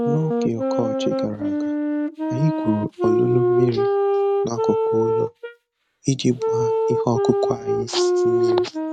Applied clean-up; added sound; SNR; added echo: neural mask model RNNoise.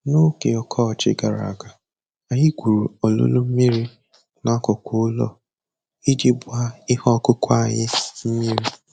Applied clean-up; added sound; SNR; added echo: none; none; none; none.